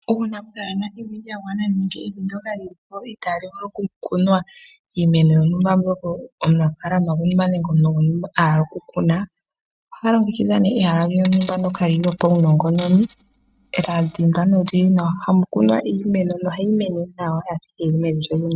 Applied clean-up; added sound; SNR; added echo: neural mask model RNNoise.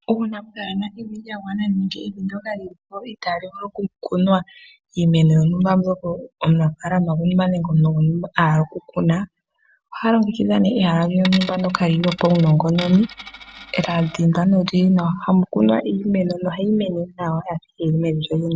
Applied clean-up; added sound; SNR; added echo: none; Coin (dropping); 14 dB; none.